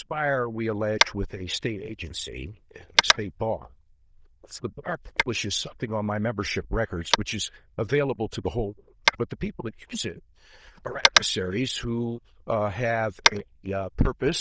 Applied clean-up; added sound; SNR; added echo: neural diffusion model UNIVERSE++.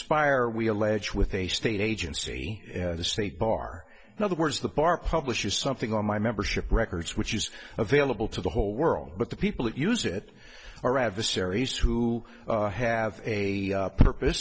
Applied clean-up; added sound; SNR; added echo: none; none; none; none.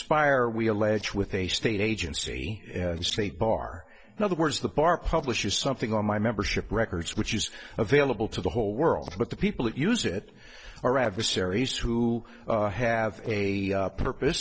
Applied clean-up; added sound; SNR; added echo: neural separator model SepFormer DNS4.